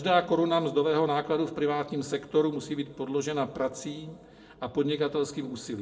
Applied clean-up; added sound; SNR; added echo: none; none; none; reverberation time 0.4 s.